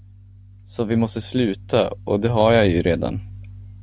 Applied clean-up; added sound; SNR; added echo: none; none; none; none.